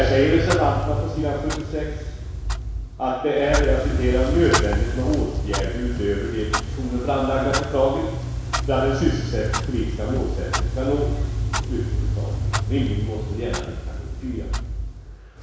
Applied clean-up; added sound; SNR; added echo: none; Clock; 0 dB; reverberation time 1.1 s.